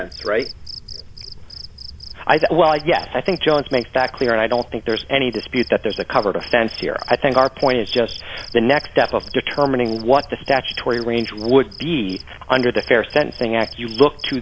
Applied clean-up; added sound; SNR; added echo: none; Cricket; 16 dB; none.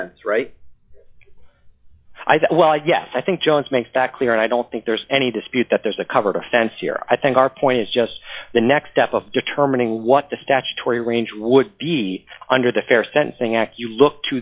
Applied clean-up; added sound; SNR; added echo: classical method log-MMSE.